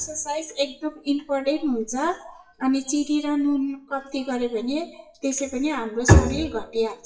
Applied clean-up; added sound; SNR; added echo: classical method WPE with log-MMSE.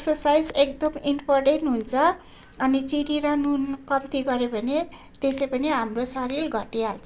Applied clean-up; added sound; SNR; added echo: none; none; none; none.